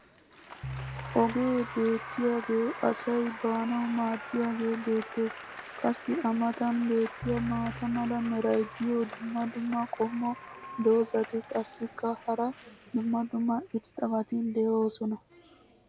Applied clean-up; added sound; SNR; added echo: none; Piano + Applause; 13 dB; none.